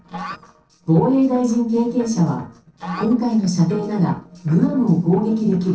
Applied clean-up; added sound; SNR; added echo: neural separator model SepFormer DNS4.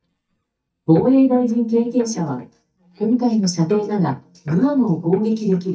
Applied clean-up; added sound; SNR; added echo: neural mask model DeepFilterNet 3.